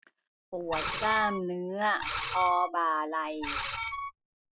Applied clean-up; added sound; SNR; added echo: classical method Wiener filter.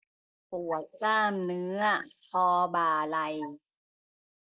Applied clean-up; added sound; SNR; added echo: neural mask model Resemble Enhance denoiser.